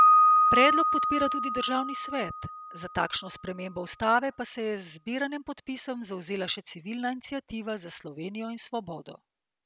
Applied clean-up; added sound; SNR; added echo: none; Piano; -2 dB; none.